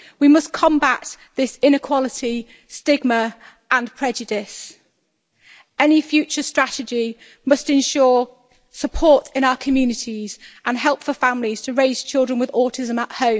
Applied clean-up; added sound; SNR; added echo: none; none; none; none.